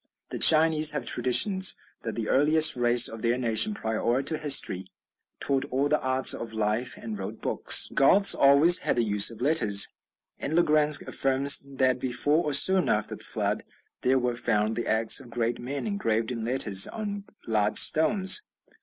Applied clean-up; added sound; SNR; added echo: none; none; none; none.